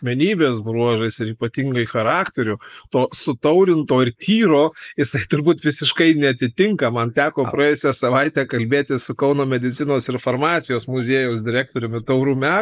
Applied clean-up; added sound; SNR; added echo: neural mask model Resemble Enhance denoiser.